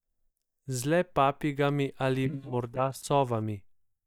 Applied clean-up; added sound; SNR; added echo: neural mask model DeepFilterNet 3.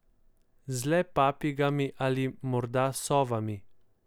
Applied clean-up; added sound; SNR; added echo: none; none; none; none.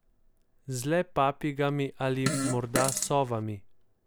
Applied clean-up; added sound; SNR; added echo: none; Fart; 2 dB; none.